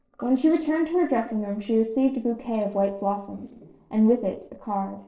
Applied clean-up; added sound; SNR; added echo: neural separator model SepFormer DNS4.